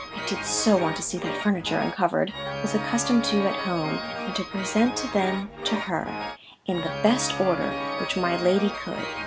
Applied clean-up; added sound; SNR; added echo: none; Organ; 6 dB; none.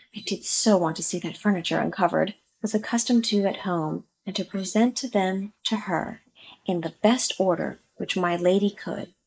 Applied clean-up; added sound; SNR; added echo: neural mask model Resemble Enhance denoiser.